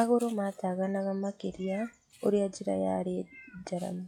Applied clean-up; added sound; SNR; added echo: classical method log-MMSE.